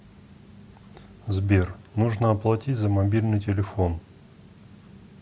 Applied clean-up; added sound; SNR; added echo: none; none; none; none.